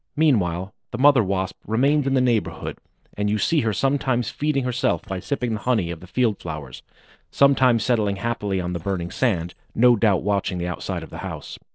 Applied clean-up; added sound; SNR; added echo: neural separator model SepFormer DNS4.